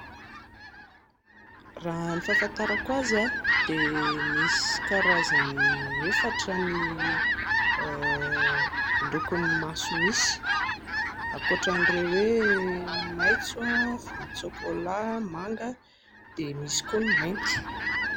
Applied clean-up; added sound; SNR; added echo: none; Fowl; -3 dB; none.